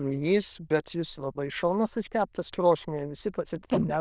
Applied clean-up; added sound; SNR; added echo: neural diffusion model UNIVERSE++.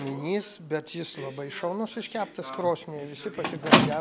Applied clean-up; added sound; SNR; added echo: none; Squeak; -2 dB; none.